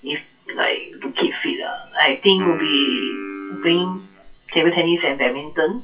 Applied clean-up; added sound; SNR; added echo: classical method WPE with log-MMSE.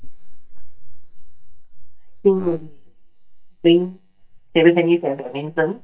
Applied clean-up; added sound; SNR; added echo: neural mask model DeepFilterNet 3.